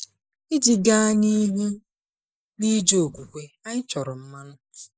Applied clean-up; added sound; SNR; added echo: neural mask model Resemble Enhance denoiser.